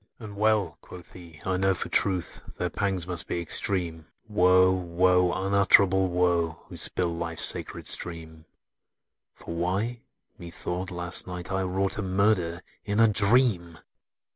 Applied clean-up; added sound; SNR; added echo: none; none; none; none.